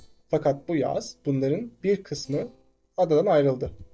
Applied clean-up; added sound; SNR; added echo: neural separator model SepFormer DNS4.